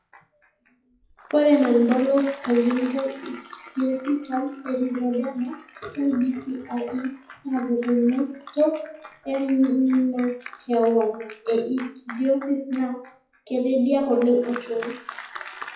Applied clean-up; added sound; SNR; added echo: classical method WPE with log-MMSE.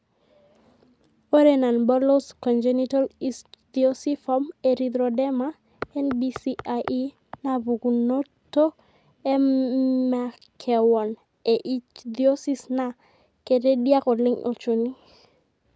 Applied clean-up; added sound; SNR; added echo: none; none; none; none.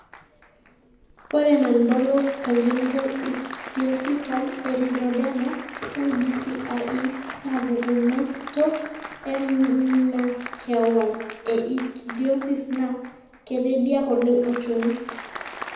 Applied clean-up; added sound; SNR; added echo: none; Applause; 14 dB; reverberation time 0.9 s.